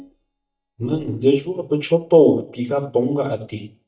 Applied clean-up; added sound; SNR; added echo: neural mask model DeepFilterNet 3.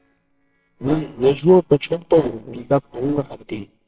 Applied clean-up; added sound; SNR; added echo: neural separator model SepFormer WHAMR!.